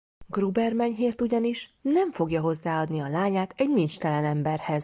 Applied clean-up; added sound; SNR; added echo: none; none; none; none.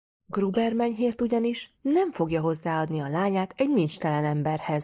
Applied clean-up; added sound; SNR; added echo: neural mask model Resemble Enhance denoiser.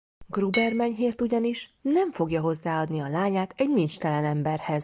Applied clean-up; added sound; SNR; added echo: none; Glass; 6 dB; none.